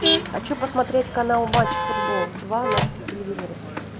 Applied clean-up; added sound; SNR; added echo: none; Motor vehicle (road) + Microwave oven; 0 dB; none.